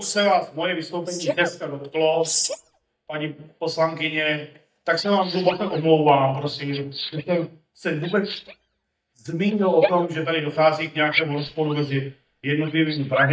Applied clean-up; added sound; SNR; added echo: neural mask model DeepFilterNet 3.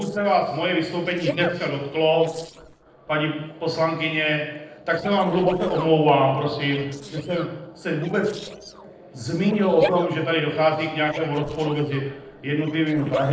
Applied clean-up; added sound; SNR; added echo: neural separator model SepFormer DNS4.